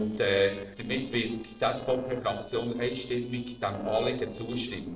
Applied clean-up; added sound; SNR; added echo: neural separator model SepFormer DNS4.